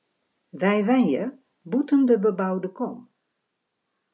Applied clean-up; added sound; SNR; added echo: none; none; none; none.